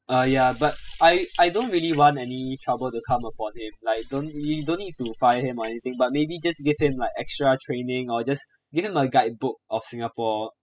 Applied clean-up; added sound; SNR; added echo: classical method spectral subtraction.